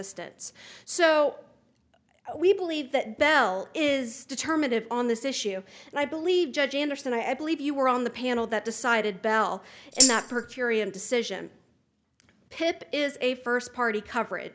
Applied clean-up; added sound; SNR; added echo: none; Tambourine; -2 dB; none.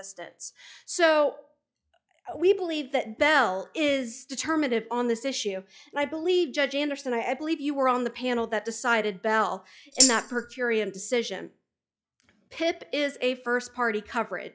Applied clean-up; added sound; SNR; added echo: classical method log-MMSE.